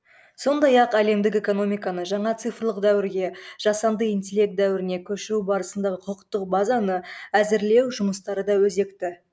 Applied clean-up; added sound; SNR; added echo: none; none; none; none.